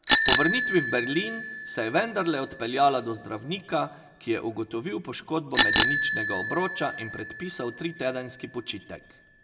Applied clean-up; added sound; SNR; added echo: none; Bicycle bell; 1 dB; reverberation time 0.7 s.